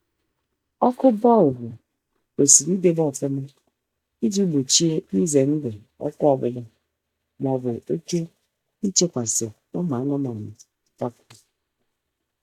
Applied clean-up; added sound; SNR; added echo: neural mask model DeepFilterNet 3.